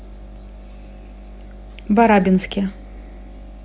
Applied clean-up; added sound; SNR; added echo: none; none; none; none.